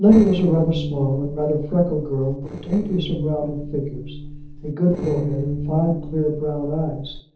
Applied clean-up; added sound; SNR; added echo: neural separator model SepFormer DNS4.